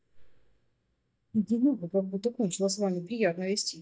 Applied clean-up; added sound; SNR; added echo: neural mask model DeepFilterNet 3.